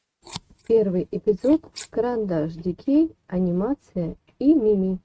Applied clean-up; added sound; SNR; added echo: neural mask model RNNoise.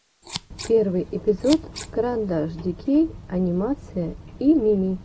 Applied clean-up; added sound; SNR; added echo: none; Scissors; 16 dB; none.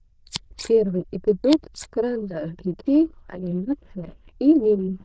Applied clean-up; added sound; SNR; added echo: neural diffusion model UNIVERSE++.